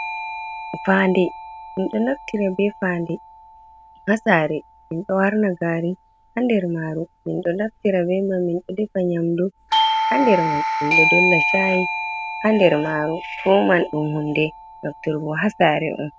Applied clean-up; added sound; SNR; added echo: none; Doorbell; 5 dB; none.